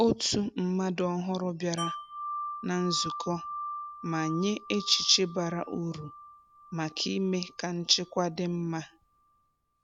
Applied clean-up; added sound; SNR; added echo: none; Wind chime; 11 dB; none.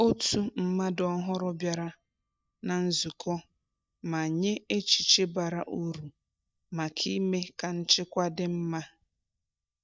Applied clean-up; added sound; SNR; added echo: neural mask model DeepFilterNet 3.